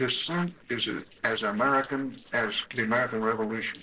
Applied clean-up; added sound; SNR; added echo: neural separator model SepFormer DNS4.